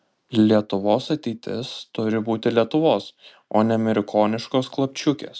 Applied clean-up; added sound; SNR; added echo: none; none; none; none.